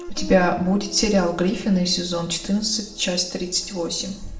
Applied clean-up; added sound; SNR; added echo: none; Guitar; 19 dB; reverberation time 0.6 s.